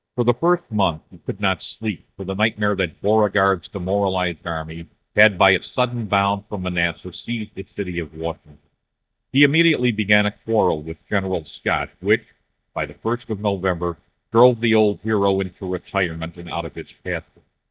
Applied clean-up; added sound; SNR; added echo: neural mask model DeepFilterNet 3.